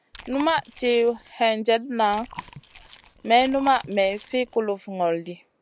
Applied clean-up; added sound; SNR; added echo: none; Chewing, mastication; 19 dB; none.